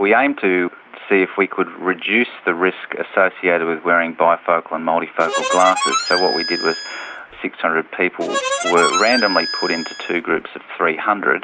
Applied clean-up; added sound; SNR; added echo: none; Harmonica; 4 dB; none.